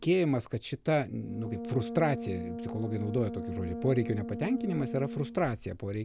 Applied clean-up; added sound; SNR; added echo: none; Brass instrument; 8 dB; none.